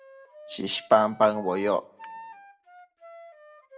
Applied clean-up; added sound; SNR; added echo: none; Wind instrument, woodwind instrument; 19 dB; reverberation time 0.3 s.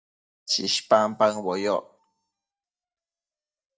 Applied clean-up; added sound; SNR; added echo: neural mask model DeepFilterNet 3.